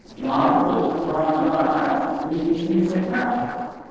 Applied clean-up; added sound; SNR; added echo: neural separator model SepFormer DNS4.